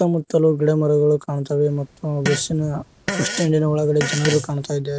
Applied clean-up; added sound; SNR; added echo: none; Fart; 9 dB; none.